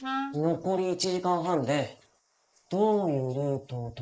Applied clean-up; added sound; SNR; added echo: neural mask model Resemble Enhance denoiser.